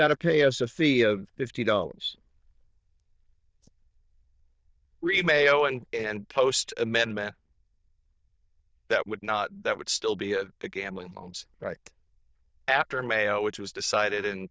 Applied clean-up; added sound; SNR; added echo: neural diffusion model UNIVERSE++.